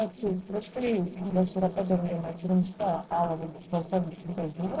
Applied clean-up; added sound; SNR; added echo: neural separator model SepFormer DNS4.